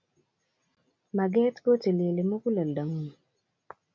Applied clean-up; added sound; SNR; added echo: none; none; none; none.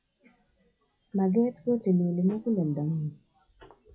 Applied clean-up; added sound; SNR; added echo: classical method WPE with log-MMSE.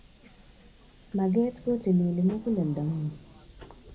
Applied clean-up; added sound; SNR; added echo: none; Subway, metro, underground; 19 dB; reverberation time 0.4 s.